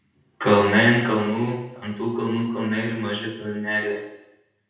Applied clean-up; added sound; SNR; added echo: none; none; none; reverberation time 0.9 s.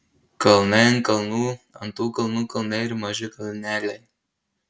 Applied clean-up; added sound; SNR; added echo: none; none; none; none.